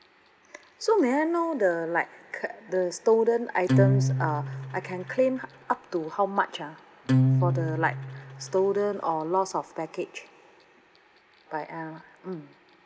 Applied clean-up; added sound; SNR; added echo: none; Acoustic guitar; -1 dB; none.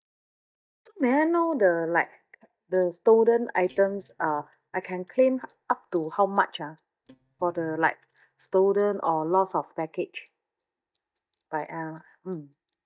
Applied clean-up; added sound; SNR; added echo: neural mask model DeepFilterNet 3.